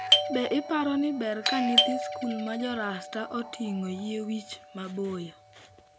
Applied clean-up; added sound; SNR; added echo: none; Doorbell; 0 dB; none.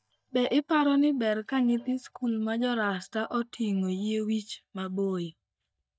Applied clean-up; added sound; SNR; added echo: neural mask model DeepFilterNet 3.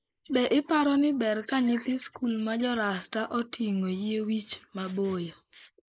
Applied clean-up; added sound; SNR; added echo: neural mask model Resemble Enhance denoiser.